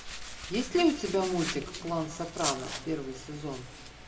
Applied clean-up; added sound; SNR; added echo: none; Domestic sounds, home sounds; 9 dB; reverberation time 1.6 s.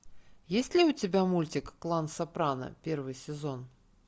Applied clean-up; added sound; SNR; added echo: none; none; none; none.